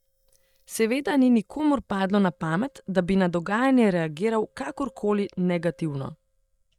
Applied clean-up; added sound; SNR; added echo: neural mask model DeepFilterNet 3.